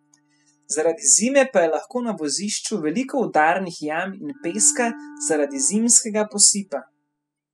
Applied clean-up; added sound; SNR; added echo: classical method spectral subtraction.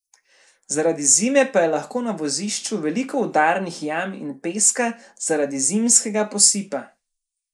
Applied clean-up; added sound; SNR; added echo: neural mask model Resemble Enhance denoiser.